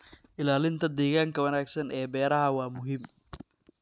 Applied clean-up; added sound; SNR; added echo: none; none; none; none.